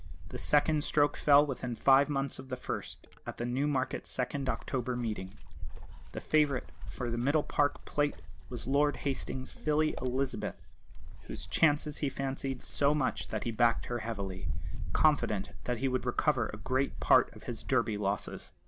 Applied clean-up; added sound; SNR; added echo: none; Wind; 4 dB; none.